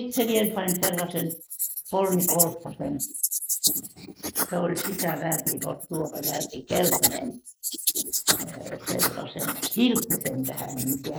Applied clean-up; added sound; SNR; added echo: neural mask model Resemble Enhance denoiser.